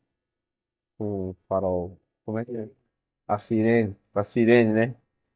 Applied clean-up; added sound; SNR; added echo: neural mask model DeepFilterNet 3.